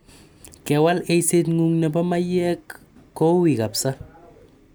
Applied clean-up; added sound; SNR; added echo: none; none; none; none.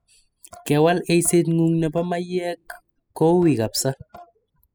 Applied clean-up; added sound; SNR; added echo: classical method spectral subtraction.